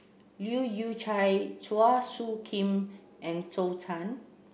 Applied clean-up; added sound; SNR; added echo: none; none; none; none.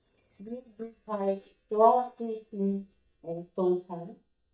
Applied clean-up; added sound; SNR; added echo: neural mask model DeepFilterNet 3.